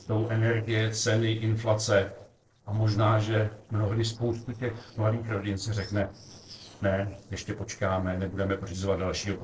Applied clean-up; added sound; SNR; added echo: neural separator model SepFormer DNS4.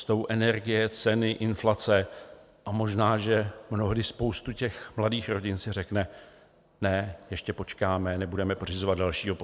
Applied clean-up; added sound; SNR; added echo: none; none; none; none.